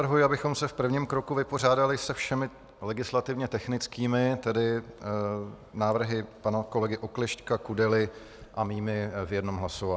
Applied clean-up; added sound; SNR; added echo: none; none; none; none.